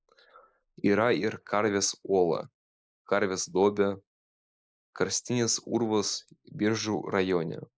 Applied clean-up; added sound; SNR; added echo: neural mask model Resemble Enhance denoiser.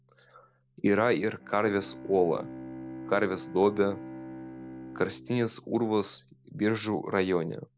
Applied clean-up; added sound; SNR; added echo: none; Bowed string instrument; 16 dB; none.